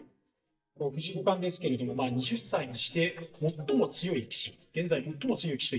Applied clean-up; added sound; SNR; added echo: neural mask model DeepFilterNet 3.